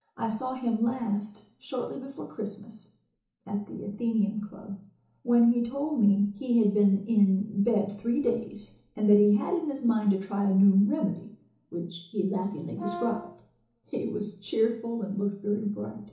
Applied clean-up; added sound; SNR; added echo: none; Brass instrument; 11 dB; reverberation time 0.8 s.